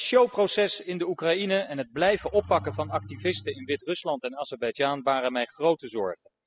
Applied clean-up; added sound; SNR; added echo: classical method spectral subtraction.